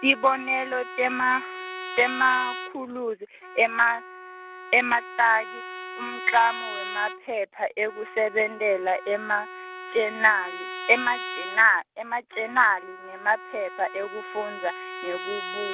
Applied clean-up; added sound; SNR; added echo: none; Trumpet; 11 dB; none.